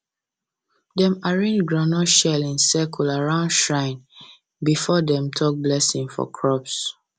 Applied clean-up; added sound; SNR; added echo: none; none; none; none.